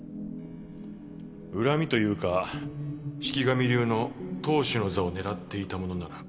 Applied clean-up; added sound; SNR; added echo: none; none; none; none.